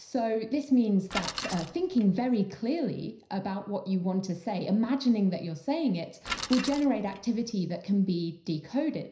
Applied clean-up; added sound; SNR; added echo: none; Bicycle; 10 dB; reverberation time 0.5 s.